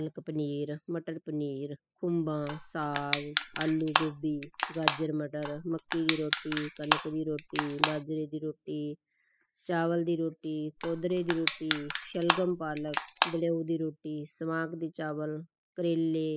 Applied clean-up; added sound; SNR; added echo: classical method spectral subtraction.